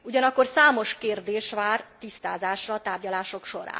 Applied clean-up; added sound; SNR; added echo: none; none; none; none.